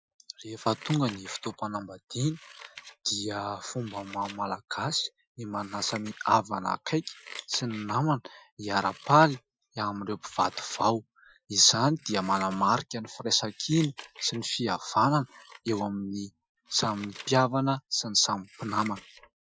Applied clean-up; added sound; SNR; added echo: classical method Wiener filter.